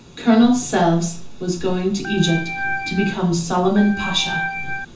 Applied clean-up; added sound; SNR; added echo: none; Organ; 7 dB; reverberation time 0.6 s.